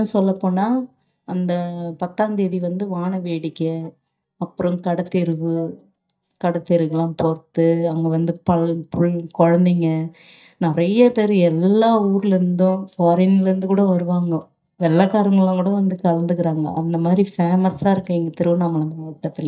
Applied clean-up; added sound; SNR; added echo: neural mask model DeepFilterNet 3.